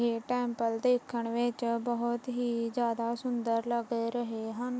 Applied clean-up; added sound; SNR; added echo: none; none; none; none.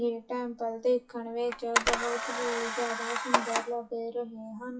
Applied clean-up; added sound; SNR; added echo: classical method WPE with log-MMSE.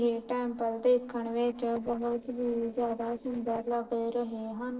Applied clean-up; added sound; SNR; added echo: neural separator model SepFormer DNS4.